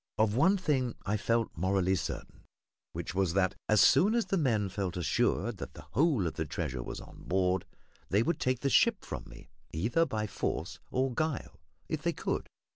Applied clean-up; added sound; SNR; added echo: none; none; none; none.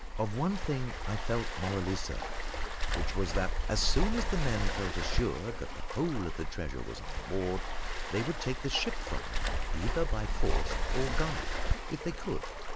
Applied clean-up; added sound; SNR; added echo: none; Waves, surf; -4 dB; none.